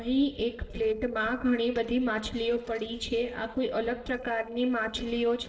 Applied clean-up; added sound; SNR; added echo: neural separator model SepFormer DNS4.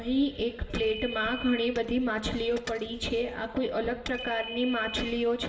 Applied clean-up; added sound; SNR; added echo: none; Ringtone; 10 dB; reverberation time 0.8 s.